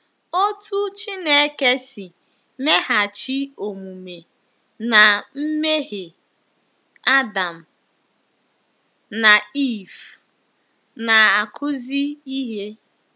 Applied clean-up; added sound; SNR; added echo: none; none; none; none.